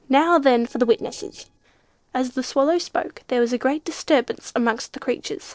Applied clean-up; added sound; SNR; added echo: neural separator model SepFormer DNS4.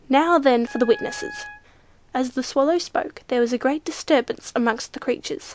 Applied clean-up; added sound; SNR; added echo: none; Wind instrument, woodwind instrument; 17 dB; none.